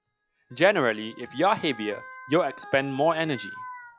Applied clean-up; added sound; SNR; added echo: classical method log-MMSE.